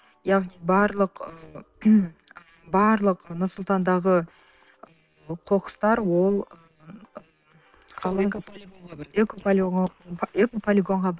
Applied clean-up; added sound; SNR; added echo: neural separator model SepFormer WHAM!.